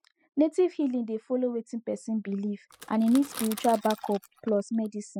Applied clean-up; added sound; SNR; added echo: classical method spectral subtraction.